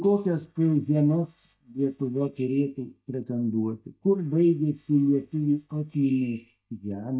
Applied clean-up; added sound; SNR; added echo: neural mask model DeepFilterNet 3.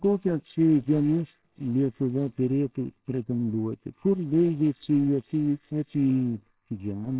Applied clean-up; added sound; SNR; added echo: neural separator model SepFormer WHAMR!.